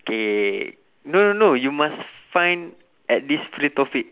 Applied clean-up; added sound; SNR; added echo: none; none; none; none.